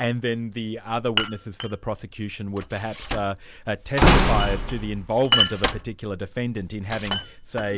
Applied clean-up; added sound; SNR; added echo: none; Slam / Wood + Glass; -2 dB; none.